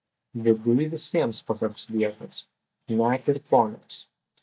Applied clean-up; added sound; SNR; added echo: neural mask model DeepFilterNet 3.